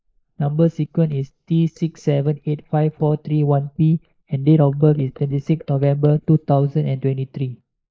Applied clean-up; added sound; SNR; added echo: neural mask model Resemble Enhance denoiser.